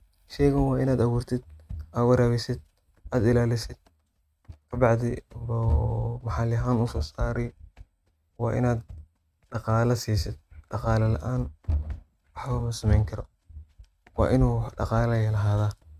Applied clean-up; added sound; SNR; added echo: neural mask model RNNoise.